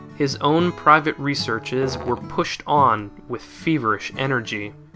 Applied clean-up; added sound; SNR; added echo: none; Musical instrument + Acoustic guitar / Strum; 15 dB; none.